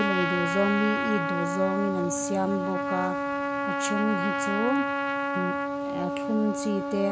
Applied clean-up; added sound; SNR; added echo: none; Trumpet; 0 dB; none.